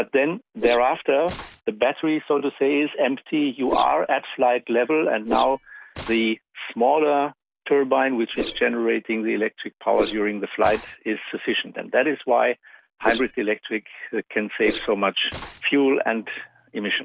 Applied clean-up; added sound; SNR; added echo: none; Whoosh, swoosh, swish; 13 dB; none.